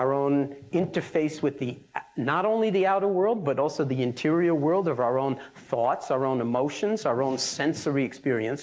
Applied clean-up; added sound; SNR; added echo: neural mask model Resemble Enhance denoiser.